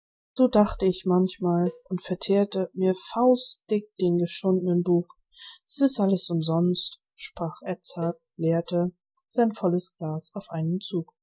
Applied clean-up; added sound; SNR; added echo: neural mask model DeepFilterNet 3.